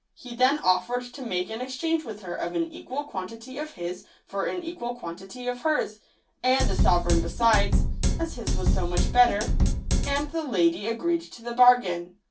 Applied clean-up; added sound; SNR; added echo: none; Drum kit; -3 dB; reverberation time 0.2 s.